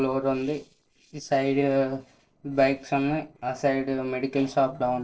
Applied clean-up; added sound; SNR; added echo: neural separator model SepFormer DNS4.